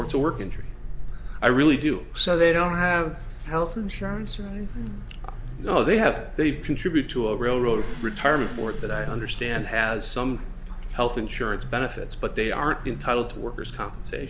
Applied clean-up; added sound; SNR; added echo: none; Breathing + Motorcycle / Accelerating, revving, vroom; 16 dB; none.